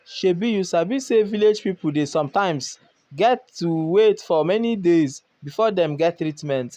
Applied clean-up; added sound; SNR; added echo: none; none; none; none.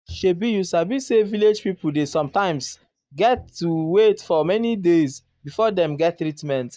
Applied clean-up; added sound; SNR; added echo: neural mask model DeepFilterNet 3.